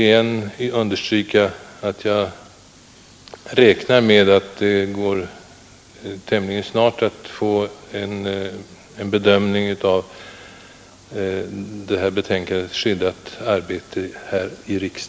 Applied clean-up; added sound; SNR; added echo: none; none; none; none.